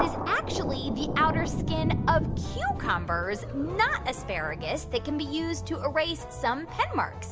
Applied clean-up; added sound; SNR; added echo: none; Thunder; 4 dB; none.